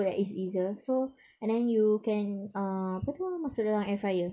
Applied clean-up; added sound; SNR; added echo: neural mask model Resemble Enhance denoiser.